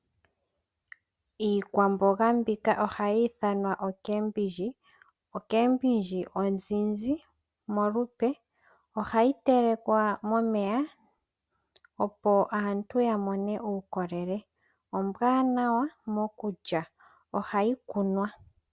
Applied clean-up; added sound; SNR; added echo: none; none; none; none.